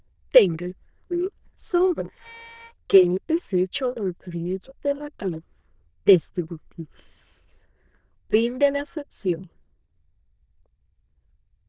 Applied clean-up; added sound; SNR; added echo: neural diffusion model UNIVERSE++.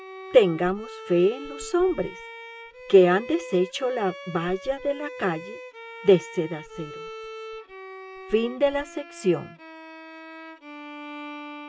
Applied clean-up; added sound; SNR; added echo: none; Bowed string instrument; 15 dB; none.